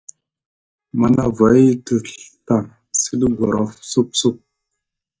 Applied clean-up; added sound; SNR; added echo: neural mask model DeepFilterNet 3.